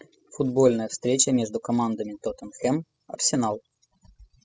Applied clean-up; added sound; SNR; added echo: classical method spectral subtraction.